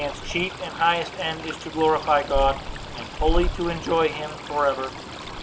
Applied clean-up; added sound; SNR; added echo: none; Stream; 5 dB; none.